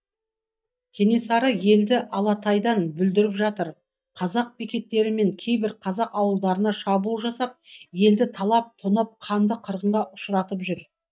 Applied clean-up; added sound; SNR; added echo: neural mask model DeepFilterNet 3.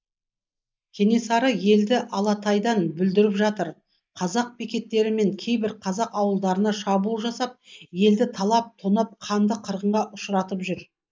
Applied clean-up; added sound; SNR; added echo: neural mask model Resemble Enhance denoiser.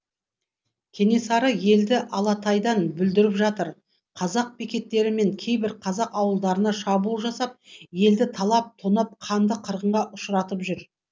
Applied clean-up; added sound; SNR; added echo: none; none; none; none.